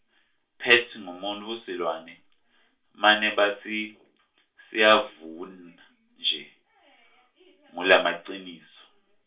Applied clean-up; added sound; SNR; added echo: none; none; none; reverberation time 0.3 s.